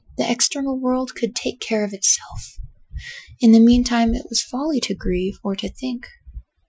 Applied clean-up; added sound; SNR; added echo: classical method Wiener filter.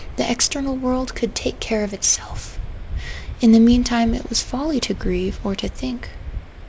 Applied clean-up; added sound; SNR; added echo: none; Waves, surf; 9 dB; none.